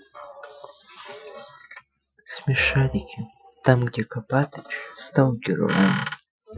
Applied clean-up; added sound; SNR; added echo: classical method Wiener filter.